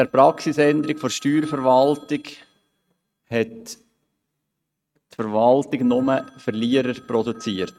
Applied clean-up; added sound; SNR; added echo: neural mask model RNNoise.